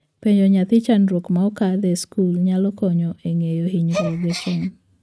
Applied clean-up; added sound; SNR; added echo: neural mask model RNNoise.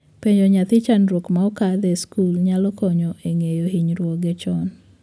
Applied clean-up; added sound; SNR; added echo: none; none; none; none.